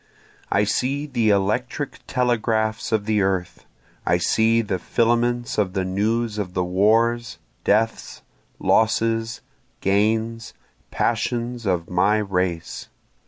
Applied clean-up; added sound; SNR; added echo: none; none; none; none.